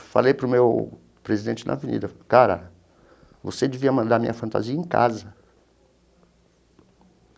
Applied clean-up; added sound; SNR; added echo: none; none; none; none.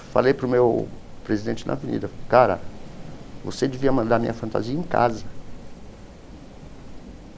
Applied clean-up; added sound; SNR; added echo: none; Rain; 10 dB; none.